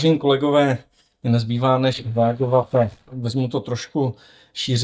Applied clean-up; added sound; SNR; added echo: neural mask model DeepFilterNet 3.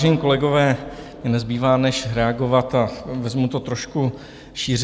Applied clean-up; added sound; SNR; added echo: none; none; none; none.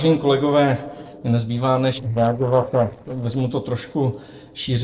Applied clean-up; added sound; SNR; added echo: neural separator model SepFormer DNS4.